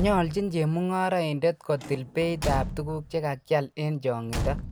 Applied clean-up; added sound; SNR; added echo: none; Slam / Truck / Car; 8 dB; none.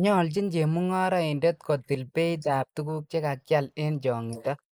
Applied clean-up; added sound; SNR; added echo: neural mask model Resemble Enhance denoiser.